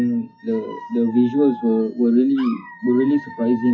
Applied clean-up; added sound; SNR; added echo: classical method WPE with log-MMSE.